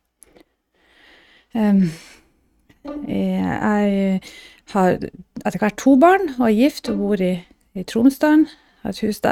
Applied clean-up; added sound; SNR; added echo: neural mask model RNNoise.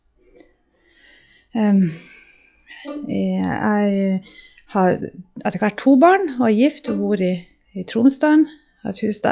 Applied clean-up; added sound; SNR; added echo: classical method log-MMSE.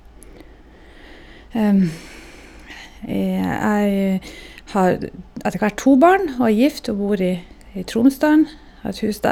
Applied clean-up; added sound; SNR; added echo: none; none; none; none.